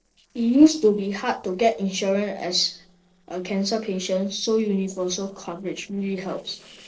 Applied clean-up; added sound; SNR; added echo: neural separator model SepFormer DNS4.